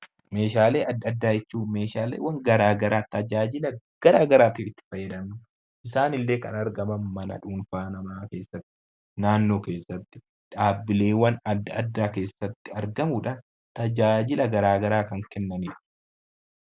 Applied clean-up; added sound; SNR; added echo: none; none; none; none.